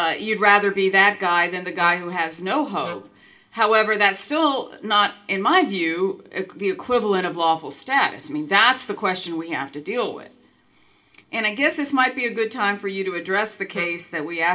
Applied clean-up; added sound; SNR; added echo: neural separator model SepFormer DNS4.